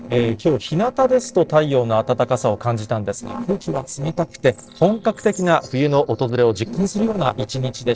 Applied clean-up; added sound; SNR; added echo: neural separator model SepFormer DNS4.